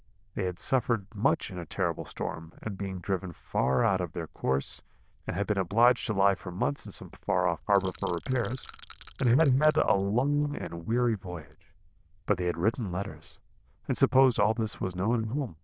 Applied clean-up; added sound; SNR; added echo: neural diffusion model UNIVERSE++.